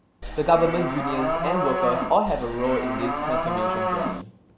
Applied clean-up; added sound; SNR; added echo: none; Livestock, farm animals, working animals; 1 dB; none.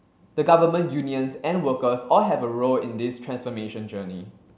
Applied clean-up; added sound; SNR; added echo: none; none; none; none.